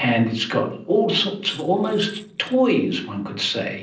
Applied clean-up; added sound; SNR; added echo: neural separator model SepFormer DNS4.